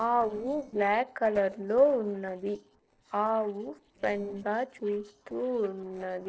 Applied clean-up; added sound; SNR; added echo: neural separator model SepFormer DNS4.